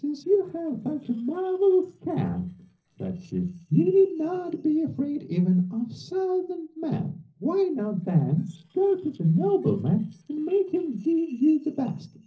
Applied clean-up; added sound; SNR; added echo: neural separator model SepFormer DNS4.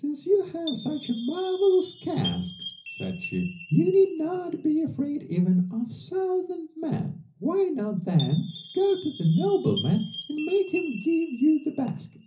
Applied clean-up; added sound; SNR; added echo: none; Chime; 10 dB; reverberation time 0.5 s.